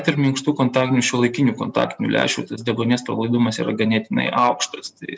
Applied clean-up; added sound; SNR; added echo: none; none; none; none.